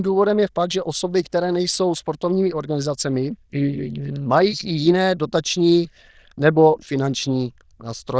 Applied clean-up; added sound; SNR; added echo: neural diffusion model UNIVERSE++.